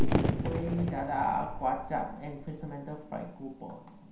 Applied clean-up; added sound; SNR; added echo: none; Fireworks; -2 dB; reverberation time 0.5 s.